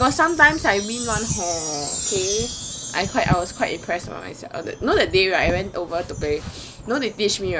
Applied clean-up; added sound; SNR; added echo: none; Chime; 11 dB; none.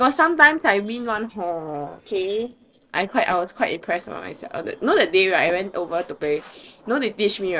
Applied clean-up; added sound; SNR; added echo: neural separator model SepFormer DNS4.